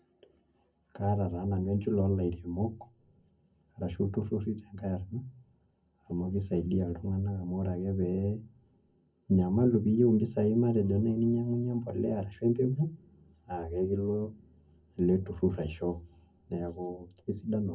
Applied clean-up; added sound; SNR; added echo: none; none; none; reverberation time 0.3 s.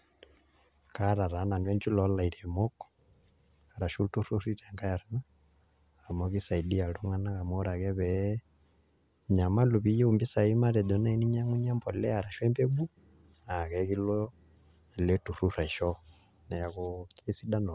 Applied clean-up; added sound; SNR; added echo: none; none; none; none.